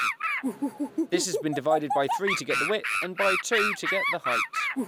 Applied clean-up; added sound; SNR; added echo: none; Animal; -2 dB; none.